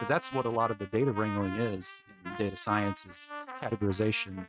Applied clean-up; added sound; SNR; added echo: neural mask model RNNoise.